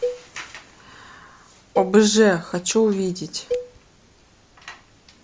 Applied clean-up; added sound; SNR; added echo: none; Cowbell; 11 dB; none.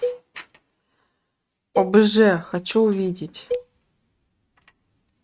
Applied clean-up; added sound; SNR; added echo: neural mask model RNNoise.